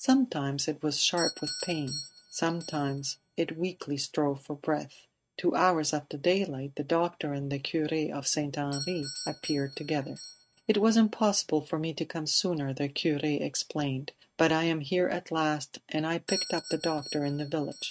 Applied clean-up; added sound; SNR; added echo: neural mask model RNNoise.